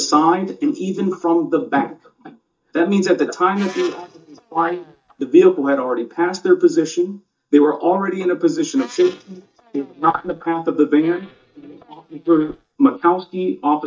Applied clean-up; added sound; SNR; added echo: neural mask model DeepFilterNet 3.